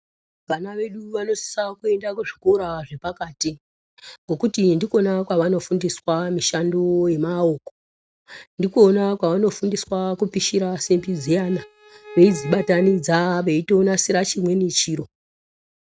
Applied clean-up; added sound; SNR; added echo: neural mask model RNNoise.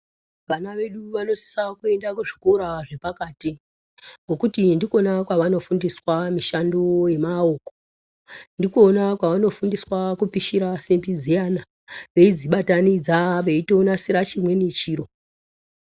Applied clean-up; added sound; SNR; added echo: none; none; none; none.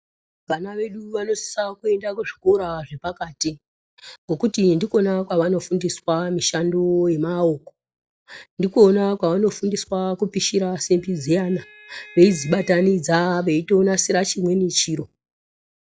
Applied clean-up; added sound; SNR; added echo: classical method log-MMSE.